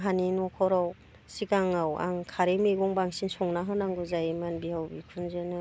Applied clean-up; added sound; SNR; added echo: none; none; none; none.